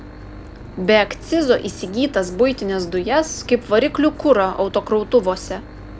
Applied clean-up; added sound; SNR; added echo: none; Engine / Boat, Water vehicle; 16 dB; none.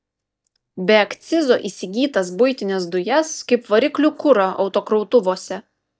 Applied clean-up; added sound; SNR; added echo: neural mask model DeepFilterNet 3.